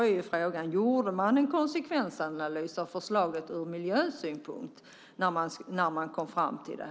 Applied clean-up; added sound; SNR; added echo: none; none; none; none.